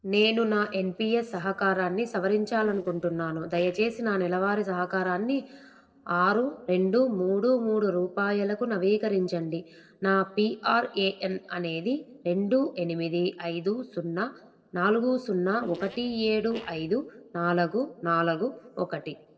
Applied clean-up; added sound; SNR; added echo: neural separator model SepFormer DNS4.